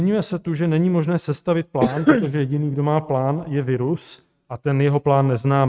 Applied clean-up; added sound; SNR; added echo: neural mask model RNNoise.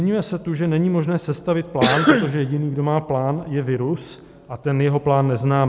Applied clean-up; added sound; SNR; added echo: none; Cough; 0 dB; none.